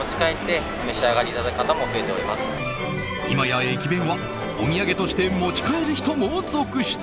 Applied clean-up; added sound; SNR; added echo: none; Truck; 20 dB; none.